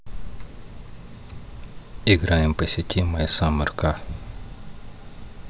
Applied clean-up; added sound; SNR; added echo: none; none; none; none.